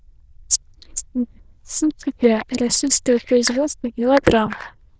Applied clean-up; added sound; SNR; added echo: neural diffusion model UNIVERSE++.